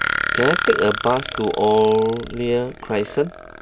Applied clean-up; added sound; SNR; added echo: none; Burping, eructation; 6 dB; none.